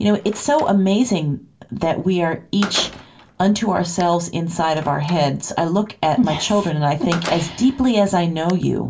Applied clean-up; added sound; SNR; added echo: none; Slam; 18 dB; reverberation time 0.2 s.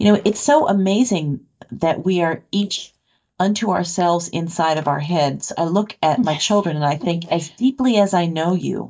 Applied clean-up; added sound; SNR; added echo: neural mask model DeepFilterNet 3.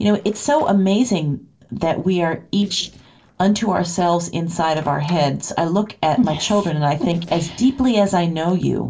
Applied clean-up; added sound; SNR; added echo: neural separator model SepFormer DNS4.